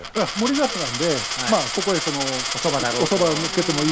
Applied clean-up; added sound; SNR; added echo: none; Coin (dropping); 4 dB; none.